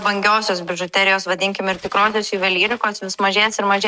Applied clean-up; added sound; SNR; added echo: neural mask model RNNoise.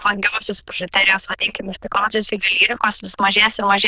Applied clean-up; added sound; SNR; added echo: neural diffusion model UNIVERSE++.